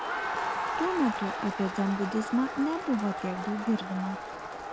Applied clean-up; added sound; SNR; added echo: none; Crowd; 4 dB; none.